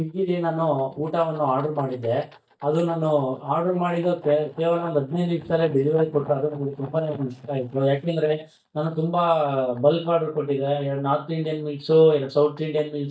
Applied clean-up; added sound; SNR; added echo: neural mask model DeepFilterNet 3.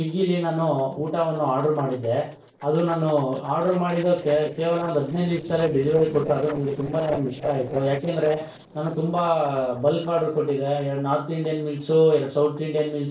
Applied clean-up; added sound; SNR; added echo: neural separator model SepFormer DNS4.